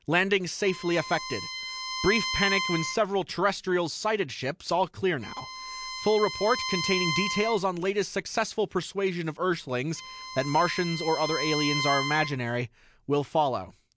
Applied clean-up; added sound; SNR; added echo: none; Bowed string instrument; 7 dB; none.